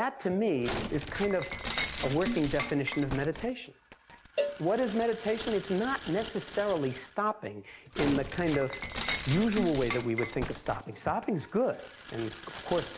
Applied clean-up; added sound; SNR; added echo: none; Shatter + Cowbell; 7 dB; none.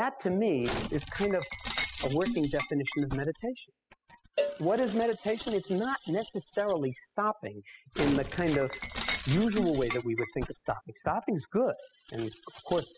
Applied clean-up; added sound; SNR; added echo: classical method spectral subtraction.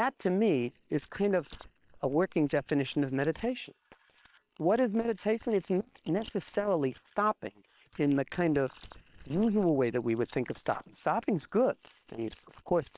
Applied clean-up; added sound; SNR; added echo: neural separator model SepFormer WHAM!.